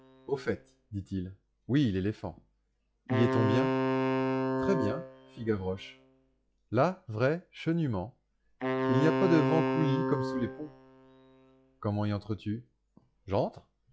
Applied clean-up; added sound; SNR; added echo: classical method log-MMSE.